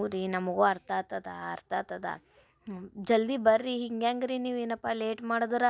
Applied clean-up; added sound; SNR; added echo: none; none; none; none.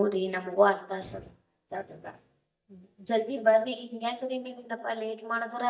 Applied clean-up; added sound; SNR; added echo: neural mask model DeepFilterNet 3.